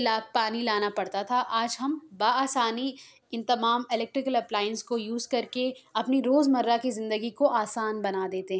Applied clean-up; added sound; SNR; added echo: none; none; none; none.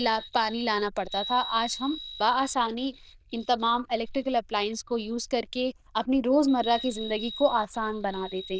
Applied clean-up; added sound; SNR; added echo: neural diffusion model UNIVERSE++.